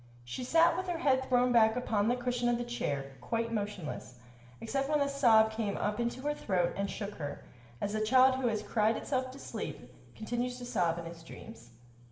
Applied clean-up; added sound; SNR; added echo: none; none; none; reverberation time 1.5 s.